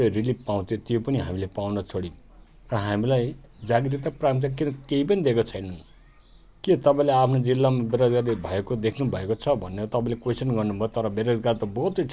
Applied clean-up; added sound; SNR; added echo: none; none; none; none.